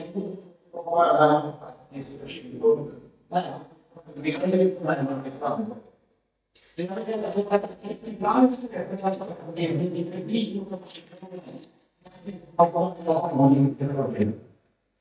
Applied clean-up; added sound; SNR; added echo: neural mask model DeepFilterNet 3.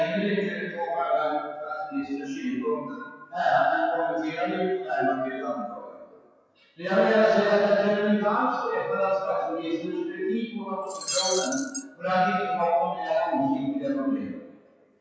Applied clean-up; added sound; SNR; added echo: classical method WPE with log-MMSE.